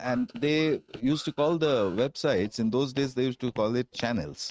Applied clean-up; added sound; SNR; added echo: neural mask model RNNoise.